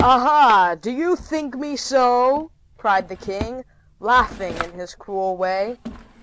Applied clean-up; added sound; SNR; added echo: none; Drawer open or close; 14 dB; none.